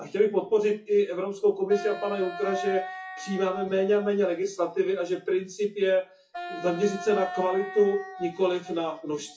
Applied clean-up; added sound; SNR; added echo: classical method WPE with log-MMSE.